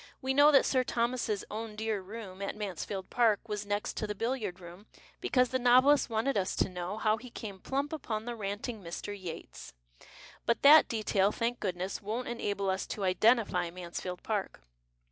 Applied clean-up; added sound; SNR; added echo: none; none; none; none.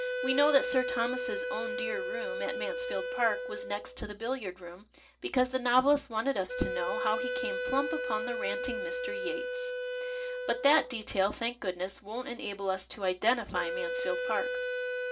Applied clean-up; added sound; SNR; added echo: none; Wind instrument, woodwind instrument; 4 dB; reverberation time 0.2 s.